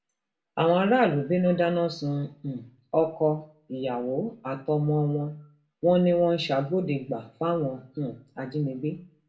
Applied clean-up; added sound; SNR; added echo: none; none; none; reverberation time 0.4 s.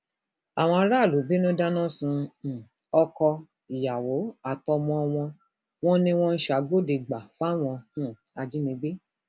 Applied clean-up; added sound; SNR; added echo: none; none; none; none.